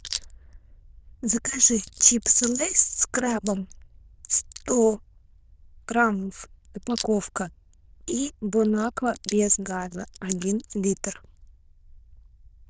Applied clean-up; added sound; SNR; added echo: neural diffusion model UNIVERSE++.